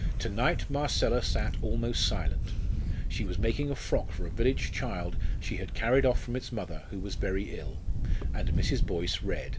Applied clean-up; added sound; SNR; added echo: none; Camera; -3 dB; none.